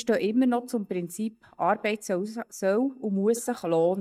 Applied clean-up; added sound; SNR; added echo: neural mask model DeepFilterNet 3.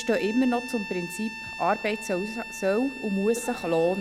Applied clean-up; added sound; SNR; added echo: none; Bowed string instrument; 12 dB; none.